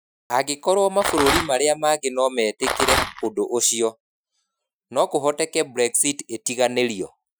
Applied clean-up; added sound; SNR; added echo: classical method Wiener filter.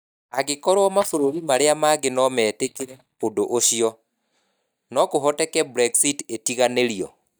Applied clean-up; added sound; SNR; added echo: neural mask model DeepFilterNet 3.